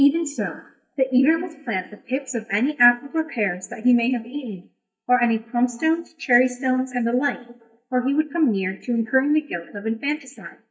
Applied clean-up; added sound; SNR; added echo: neural mask model DeepFilterNet 3.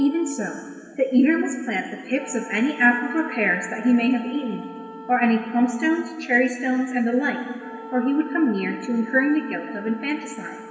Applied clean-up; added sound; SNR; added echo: none; Wind instrument, woodwind instrument; 17 dB; reverberation time 2.5 s.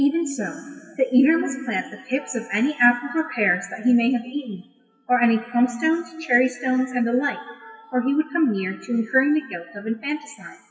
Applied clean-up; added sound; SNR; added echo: classical method WPE with log-MMSE.